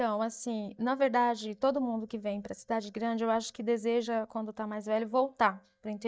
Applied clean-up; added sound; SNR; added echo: neural mask model DeepFilterNet 3.